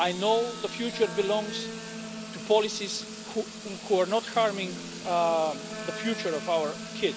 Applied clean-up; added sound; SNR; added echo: none; Sink (filling or washing) / Water tap, faucet + Guitar; 9 dB; none.